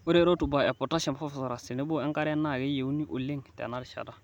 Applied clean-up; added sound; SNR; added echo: none; none; none; none.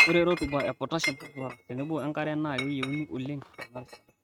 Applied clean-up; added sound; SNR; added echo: neural mask model RNNoise.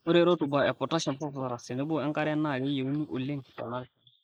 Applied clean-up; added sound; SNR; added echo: neural mask model Resemble Enhance denoiser.